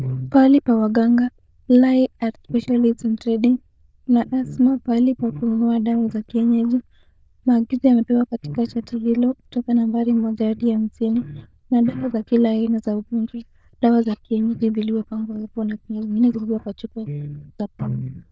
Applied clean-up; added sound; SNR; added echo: neural diffusion model UNIVERSE++.